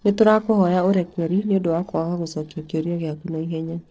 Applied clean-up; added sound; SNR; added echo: neural separator model SepFormer DNS4.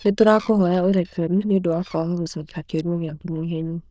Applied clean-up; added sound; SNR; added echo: neural diffusion model UNIVERSE++.